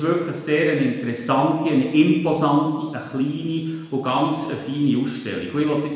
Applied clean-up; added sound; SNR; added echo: none; none; none; reverberation time 1.1 s.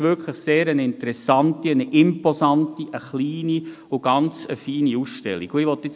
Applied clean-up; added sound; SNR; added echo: none; none; none; none.